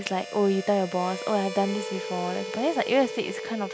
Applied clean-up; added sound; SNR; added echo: none; Harmonica; 9 dB; none.